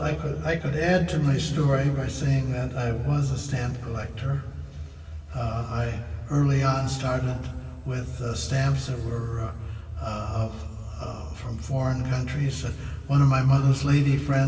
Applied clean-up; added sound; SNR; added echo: none; none; none; reverberation time 2.3 s.